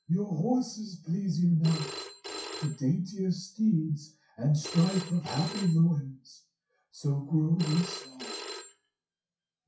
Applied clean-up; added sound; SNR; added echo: classical method WPE with log-MMSE.